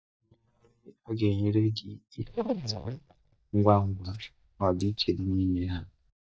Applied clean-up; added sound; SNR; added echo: neural mask model DeepFilterNet 3.